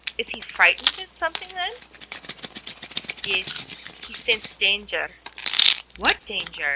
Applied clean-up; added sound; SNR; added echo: none; Hands; 3 dB; none.